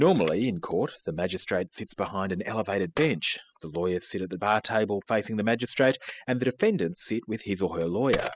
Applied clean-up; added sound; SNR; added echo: classical method spectral subtraction.